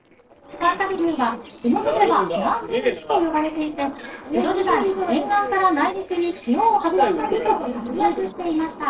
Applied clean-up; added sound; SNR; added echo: neural separator model SepFormer DNS4.